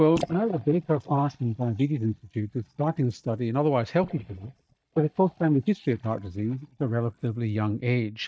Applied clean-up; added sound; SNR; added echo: neural mask model DeepFilterNet 3.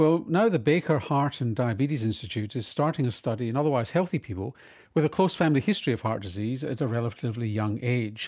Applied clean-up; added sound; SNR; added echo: none; none; none; none.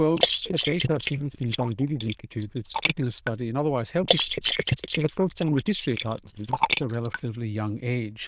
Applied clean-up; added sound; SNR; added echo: neural diffusion model UNIVERSE++.